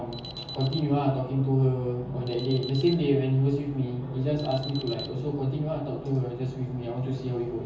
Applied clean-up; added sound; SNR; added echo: none; Alarm; 17 dB; reverberation time 0.7 s.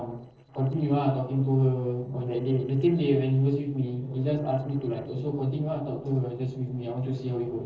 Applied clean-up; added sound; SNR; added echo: neural separator model SepFormer DNS4.